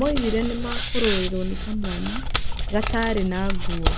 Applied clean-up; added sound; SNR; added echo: none; Hands; -2 dB; none.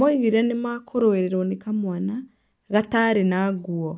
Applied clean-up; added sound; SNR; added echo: none; none; none; none.